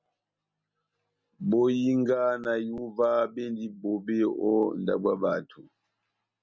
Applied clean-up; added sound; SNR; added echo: none; none; none; none.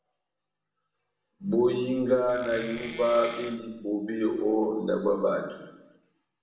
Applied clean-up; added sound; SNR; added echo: none; Wood; 14 dB; reverberation time 0.9 s.